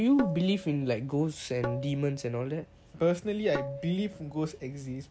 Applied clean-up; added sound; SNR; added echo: none; Tabla; 12 dB; none.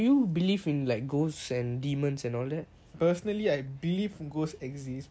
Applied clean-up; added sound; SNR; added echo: none; none; none; none.